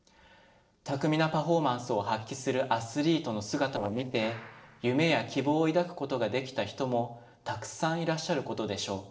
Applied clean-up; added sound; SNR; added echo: neural separator model SepFormer DNS4.